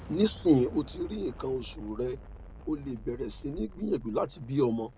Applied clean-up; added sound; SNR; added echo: none; Explosion; 15 dB; none.